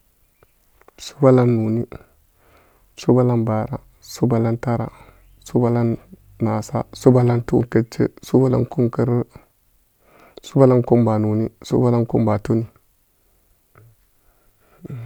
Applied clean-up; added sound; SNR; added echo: none; none; none; none.